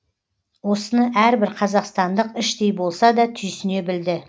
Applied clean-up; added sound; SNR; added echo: none; none; none; none.